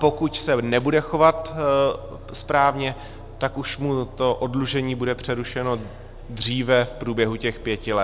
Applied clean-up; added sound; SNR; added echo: none; Bus; 17 dB; none.